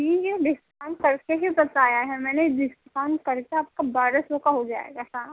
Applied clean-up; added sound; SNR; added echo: none; none; none; none.